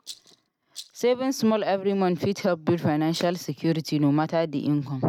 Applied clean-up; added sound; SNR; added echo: neural mask model RNNoise.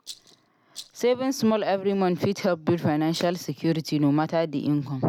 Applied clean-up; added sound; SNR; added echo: none; Rattle; 20 dB; none.